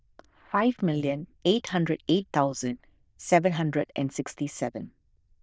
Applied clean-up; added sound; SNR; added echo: neural diffusion model UNIVERSE++.